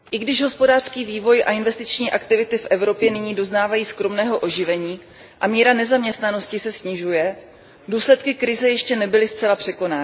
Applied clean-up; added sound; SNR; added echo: none; none; none; none.